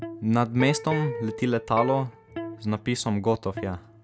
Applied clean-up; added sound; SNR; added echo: none; Electric guitar; 10 dB; none.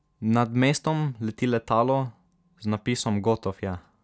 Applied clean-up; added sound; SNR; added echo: none; none; none; none.